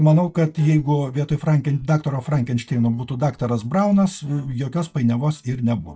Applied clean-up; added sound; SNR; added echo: neural mask model DeepFilterNet 3.